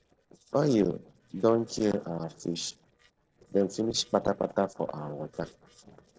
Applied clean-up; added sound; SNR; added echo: neural separator model SepFormer DNS4.